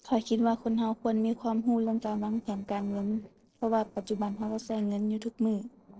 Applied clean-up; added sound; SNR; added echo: neural separator model SepFormer DNS4.